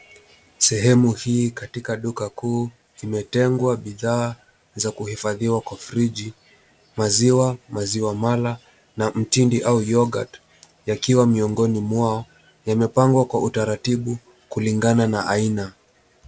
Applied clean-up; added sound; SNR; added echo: none; none; none; none.